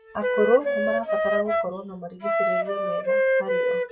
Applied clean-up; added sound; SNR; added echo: classical method WPE with log-MMSE.